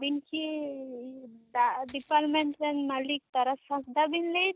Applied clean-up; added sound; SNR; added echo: neural mask model DeepFilterNet 3.